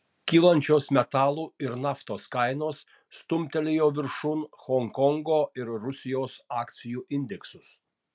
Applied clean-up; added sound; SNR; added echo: none; none; none; none.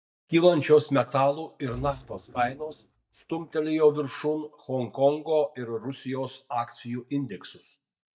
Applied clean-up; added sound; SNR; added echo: neural mask model DeepFilterNet 3.